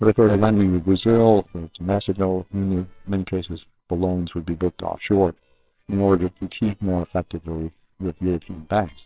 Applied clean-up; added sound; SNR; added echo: neural separator model SepFormer WHAMR!.